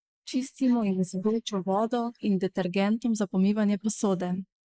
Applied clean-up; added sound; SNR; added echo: neural mask model Resemble Enhance denoiser.